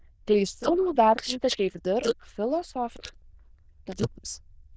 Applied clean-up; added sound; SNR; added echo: neural diffusion model UNIVERSE++.